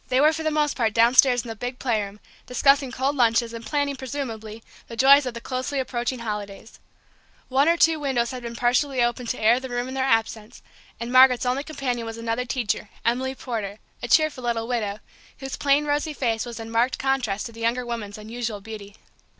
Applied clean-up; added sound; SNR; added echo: none; none; none; none.